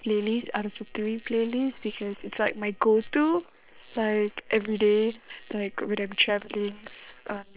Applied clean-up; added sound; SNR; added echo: neural separator model SepFormer WHAM!.